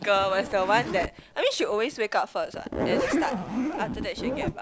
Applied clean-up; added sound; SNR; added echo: none; Zipper (clothing); 4 dB; none.